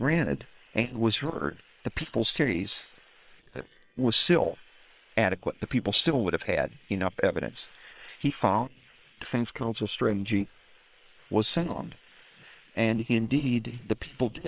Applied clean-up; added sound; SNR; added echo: neural separator model SepFormer WHAM!.